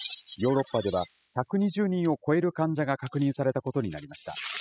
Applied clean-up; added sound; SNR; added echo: classical method spectral subtraction.